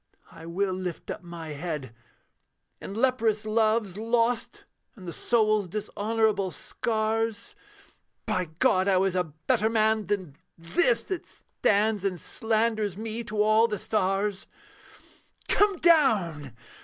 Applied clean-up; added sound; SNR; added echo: none; none; none; none.